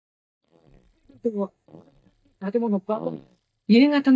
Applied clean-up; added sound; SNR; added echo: neural mask model DeepFilterNet 3.